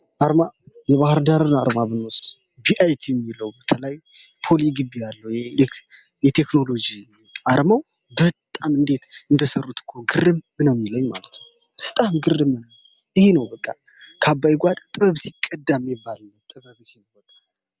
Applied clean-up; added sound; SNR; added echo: none; none; none; none.